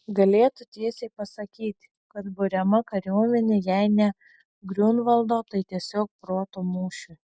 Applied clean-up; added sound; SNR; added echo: none; none; none; none.